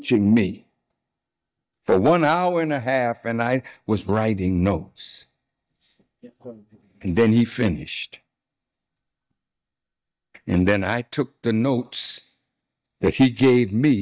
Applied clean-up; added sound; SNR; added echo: neural mask model DeepFilterNet 3.